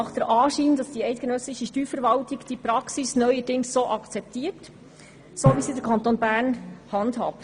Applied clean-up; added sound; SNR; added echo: none; Drum; 10 dB; none.